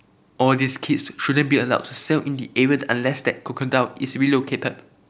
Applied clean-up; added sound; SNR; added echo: none; none; none; none.